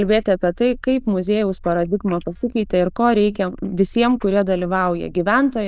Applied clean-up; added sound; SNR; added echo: neural diffusion model UNIVERSE++.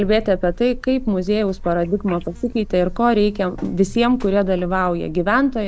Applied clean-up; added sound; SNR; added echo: none; Buzz; 13 dB; none.